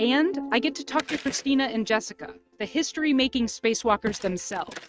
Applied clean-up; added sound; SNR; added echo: neural mask model RNNoise.